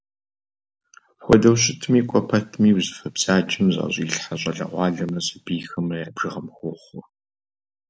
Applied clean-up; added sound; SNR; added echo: none; none; none; none.